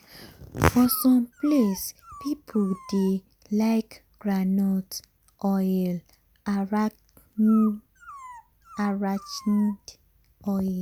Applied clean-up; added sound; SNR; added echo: none; Dog; 18 dB; none.